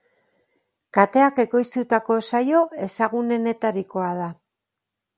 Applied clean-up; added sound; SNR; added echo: none; none; none; none.